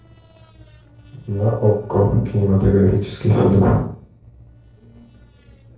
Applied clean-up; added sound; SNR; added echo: neural separator model SepFormer DNS4.